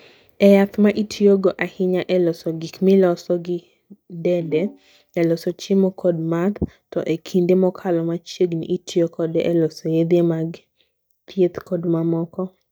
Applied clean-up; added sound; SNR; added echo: neural mask model DeepFilterNet 3.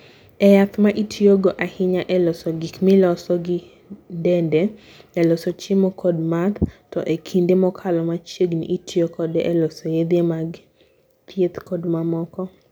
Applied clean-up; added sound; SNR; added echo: none; none; none; none.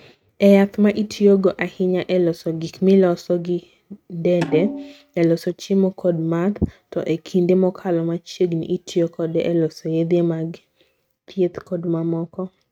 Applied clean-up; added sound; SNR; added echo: neural mask model RNNoise.